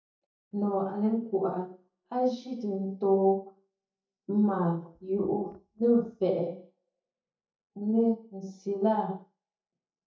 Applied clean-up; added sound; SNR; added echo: neural mask model DeepFilterNet 3.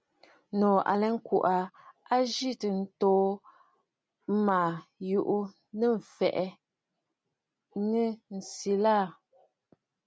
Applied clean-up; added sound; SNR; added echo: none; none; none; none.